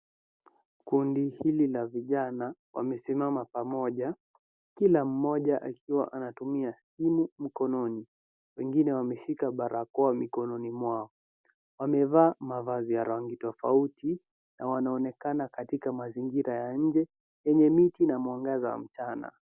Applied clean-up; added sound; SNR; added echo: none; none; none; none.